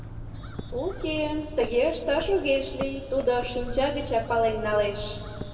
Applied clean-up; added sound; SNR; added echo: none; Bird; 10 dB; reverberation time 2.1 s.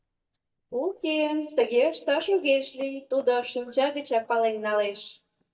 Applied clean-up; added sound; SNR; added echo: neural mask model DeepFilterNet 3.